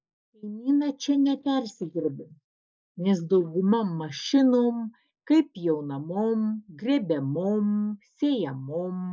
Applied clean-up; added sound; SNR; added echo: neural mask model Resemble Enhance denoiser.